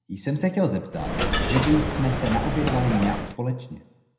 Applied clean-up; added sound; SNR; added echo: none; Coin (dropping); 1 dB; reverberation time 0.8 s.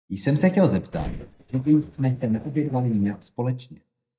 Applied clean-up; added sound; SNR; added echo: neural mask model DeepFilterNet 3.